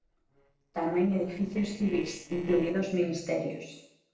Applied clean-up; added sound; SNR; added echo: neural separator model SepFormer DNS4.